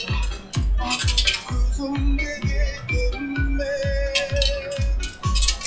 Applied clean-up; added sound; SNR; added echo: classical method log-MMSE.